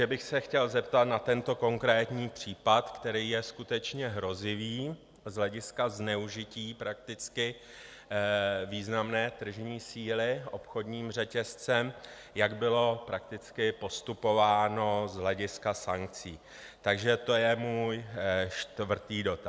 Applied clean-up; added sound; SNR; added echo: none; none; none; none.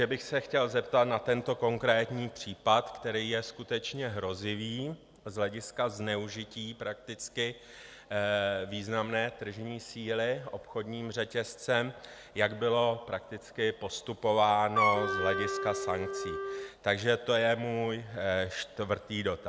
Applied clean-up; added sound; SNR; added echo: none; Wind instrument, woodwind instrument; 1 dB; none.